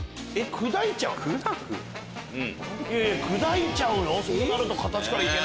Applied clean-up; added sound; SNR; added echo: none; none; none; none.